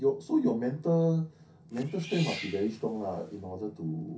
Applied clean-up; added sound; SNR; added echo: none; Cat; 16 dB; reverberation time 0.3 s.